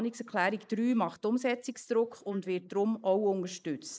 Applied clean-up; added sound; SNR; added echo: neural mask model Resemble Enhance denoiser.